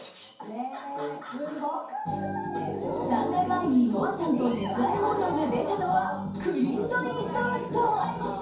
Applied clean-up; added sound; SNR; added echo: none; Brass instrument; 14 dB; reverberation time 0.6 s.